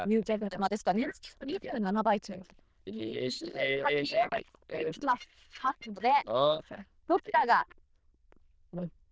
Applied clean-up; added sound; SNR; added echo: neural diffusion model UNIVERSE++.